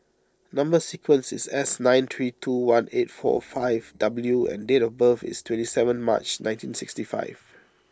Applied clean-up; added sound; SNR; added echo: neural separator model SepFormer DNS4.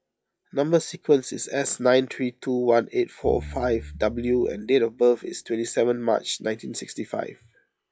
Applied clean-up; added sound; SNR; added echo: classical method log-MMSE.